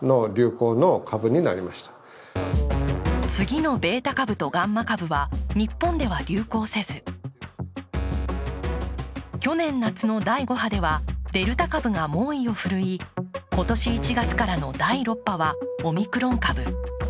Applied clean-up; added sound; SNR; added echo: none; none; none; none.